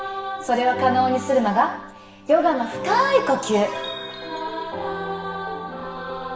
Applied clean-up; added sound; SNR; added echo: none; none; none; reverberation time 0.8 s.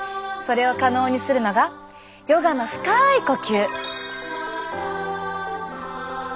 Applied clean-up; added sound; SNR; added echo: none; none; none; none.